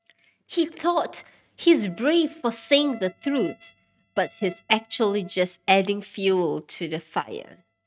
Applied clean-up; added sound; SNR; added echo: neural mask model RNNoise.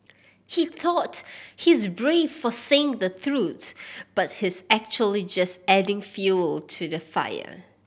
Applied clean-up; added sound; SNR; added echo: none; none; none; none.